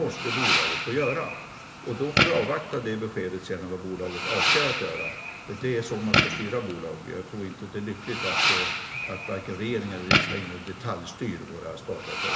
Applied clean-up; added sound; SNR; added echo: none; Fireworks; -2 dB; reverberation time 2.2 s.